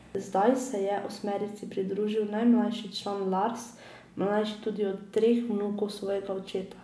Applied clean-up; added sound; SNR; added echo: none; none; none; none.